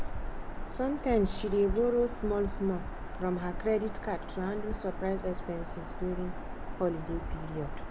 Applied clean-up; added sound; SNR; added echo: none; Bird vocalization, bird call, bird song; 4 dB; none.